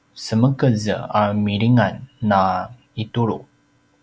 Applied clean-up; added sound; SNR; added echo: none; none; none; none.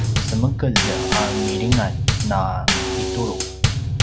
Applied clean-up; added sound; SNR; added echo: none; Bass drum / Snare drum / Drum kit; -4 dB; none.